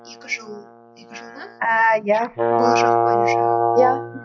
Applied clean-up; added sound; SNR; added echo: classical method log-MMSE.